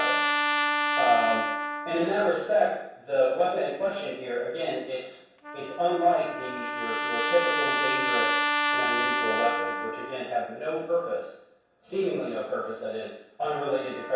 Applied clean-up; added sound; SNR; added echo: none; Trumpet; 2 dB; reverberation time 0.7 s.